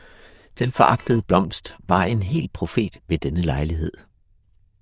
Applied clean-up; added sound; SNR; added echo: neural diffusion model UNIVERSE++.